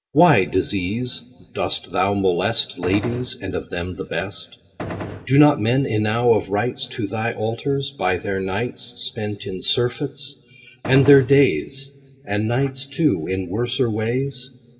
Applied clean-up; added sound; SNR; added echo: none; Gunshot, gunfire; 8 dB; reverberation time 0.3 s.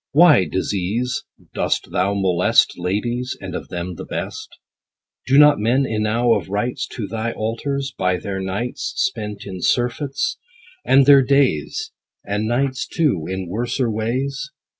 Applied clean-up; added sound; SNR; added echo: none; none; none; none.